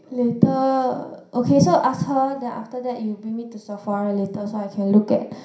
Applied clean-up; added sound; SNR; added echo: none; none; none; reverberation time 0.5 s.